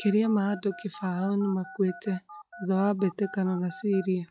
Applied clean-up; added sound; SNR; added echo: classical method log-MMSE.